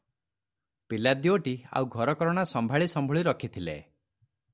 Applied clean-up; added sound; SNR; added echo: none; none; none; none.